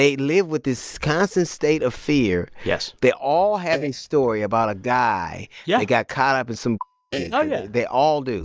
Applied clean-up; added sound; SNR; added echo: neural mask model DeepFilterNet 3.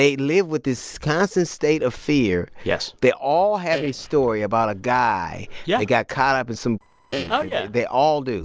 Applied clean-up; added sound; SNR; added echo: neural separator model SepFormer DNS4.